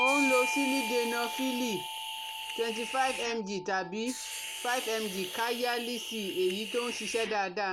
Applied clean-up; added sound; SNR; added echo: none; Hiss + Bell / Doorbell; 4 dB; none.